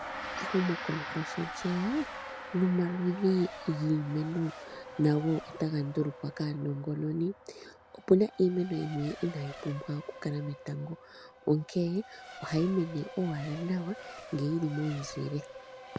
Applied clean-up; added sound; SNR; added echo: none; Gong + Race car, auto racing; 12 dB; none.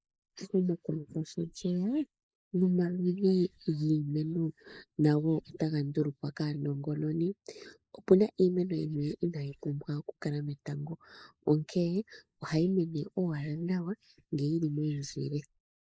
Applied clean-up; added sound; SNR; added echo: neural mask model Resemble Enhance denoiser.